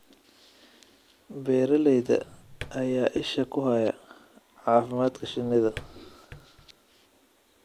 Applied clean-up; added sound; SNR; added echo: none; Drawer open or close; 20 dB; none.